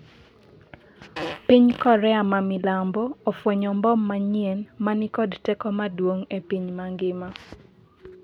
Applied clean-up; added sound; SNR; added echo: none; Fart; 12 dB; none.